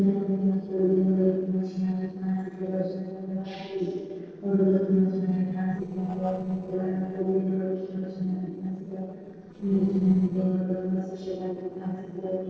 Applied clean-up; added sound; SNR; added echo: neural separator model SepFormer DNS4.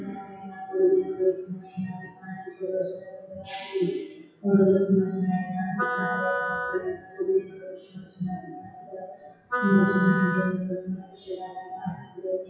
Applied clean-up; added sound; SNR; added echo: classical method WPE with log-MMSE.